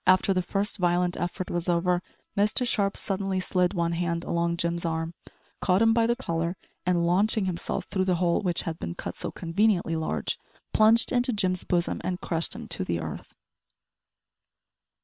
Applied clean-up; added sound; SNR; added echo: neural separator model SepFormer WHAM!.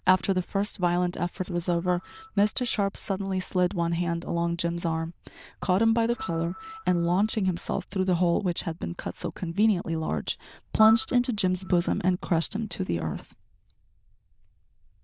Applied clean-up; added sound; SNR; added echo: neural diffusion model UNIVERSE++.